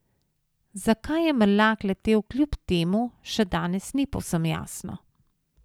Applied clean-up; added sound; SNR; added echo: none; none; none; none.